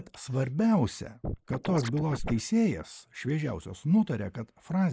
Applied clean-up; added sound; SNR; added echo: neural mask model Resemble Enhance denoiser.